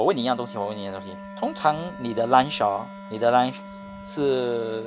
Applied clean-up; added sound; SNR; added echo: none; Wind instrument, woodwind instrument; 15 dB; none.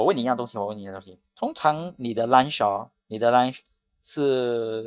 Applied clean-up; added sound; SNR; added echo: neural mask model DeepFilterNet 3.